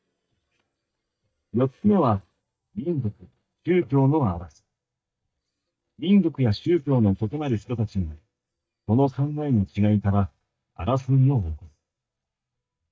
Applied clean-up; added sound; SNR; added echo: neural mask model DeepFilterNet 3.